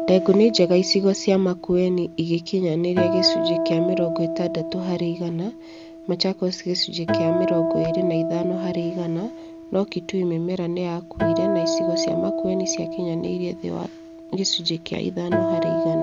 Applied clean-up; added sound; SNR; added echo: none; Acoustic guitar; 3 dB; none.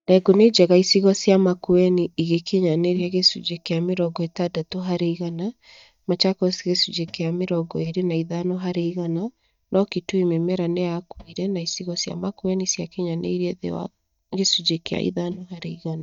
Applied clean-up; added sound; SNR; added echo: neural mask model DeepFilterNet 3.